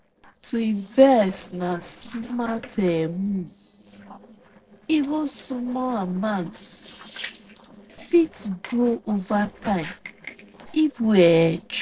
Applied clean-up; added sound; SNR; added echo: neural separator model SepFormer DNS4.